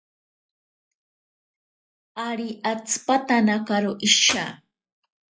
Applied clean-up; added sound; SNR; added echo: classical method log-MMSE.